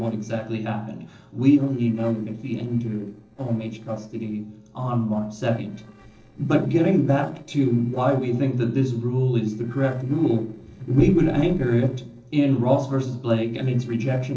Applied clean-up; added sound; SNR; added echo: neural separator model SepFormer DNS4.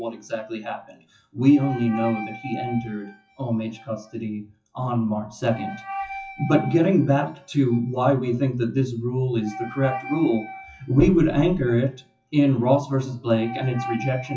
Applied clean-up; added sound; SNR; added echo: classical method WPE with log-MMSE.